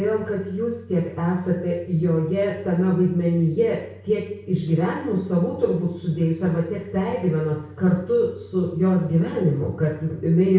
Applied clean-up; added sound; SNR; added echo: none; none; none; reverberation time 0.6 s.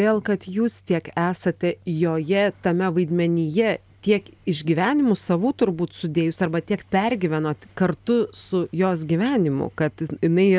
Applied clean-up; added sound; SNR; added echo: none; none; none; none.